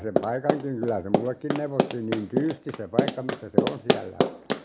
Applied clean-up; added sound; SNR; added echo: none; Run; -3 dB; none.